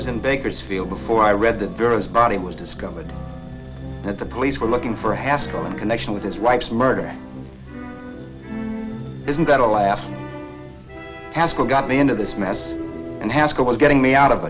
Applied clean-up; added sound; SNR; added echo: none; none; none; none.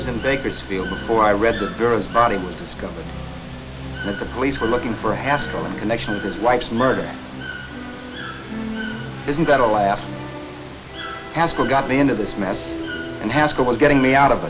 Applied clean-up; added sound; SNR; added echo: none; Water / Bird; 13 dB; none.